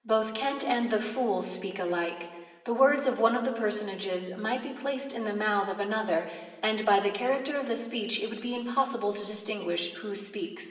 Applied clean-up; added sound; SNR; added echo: none; none; none; reverberation time 1.2 s.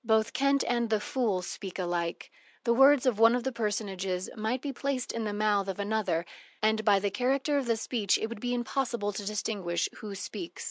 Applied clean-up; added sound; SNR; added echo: none; none; none; none.